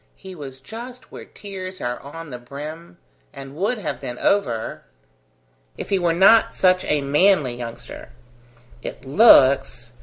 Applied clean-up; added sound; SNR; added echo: none; none; none; none.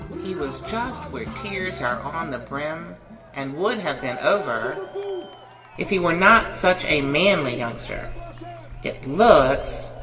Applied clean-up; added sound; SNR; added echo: none; Cheering; 14 dB; reverberation time 1.3 s.